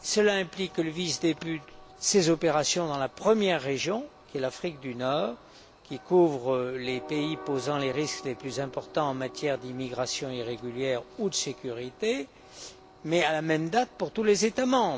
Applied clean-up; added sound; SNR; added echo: none; Train; 20 dB; none.